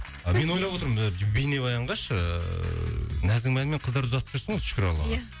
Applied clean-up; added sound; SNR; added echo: none; none; none; none.